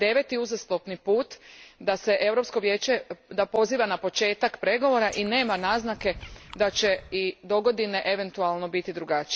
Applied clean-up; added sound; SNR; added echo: none; Frog; 19 dB; none.